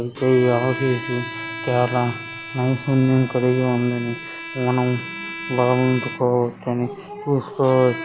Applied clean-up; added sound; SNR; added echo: none; Bowed string instrument; 12 dB; none.